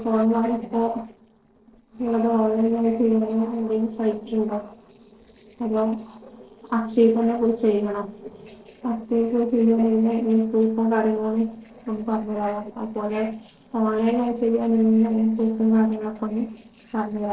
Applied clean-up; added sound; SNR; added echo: neural separator model SepFormer DNS4.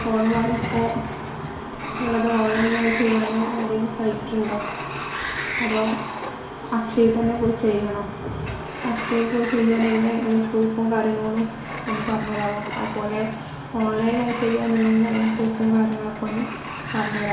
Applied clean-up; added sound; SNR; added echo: none; Sliding door; 10 dB; reverberation time 0.7 s.